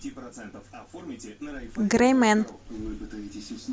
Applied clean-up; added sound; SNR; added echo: none; none; none; none.